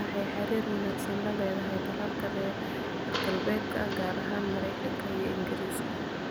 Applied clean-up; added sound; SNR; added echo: none; Mechanisms; -1 dB; none.